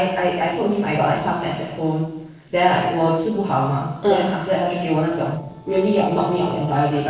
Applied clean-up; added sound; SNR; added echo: neural separator model SepFormer DNS4.